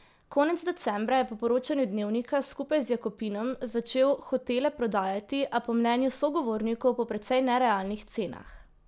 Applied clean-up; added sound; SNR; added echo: none; none; none; none.